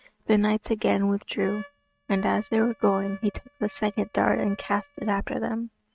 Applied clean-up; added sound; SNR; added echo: neural mask model RNNoise.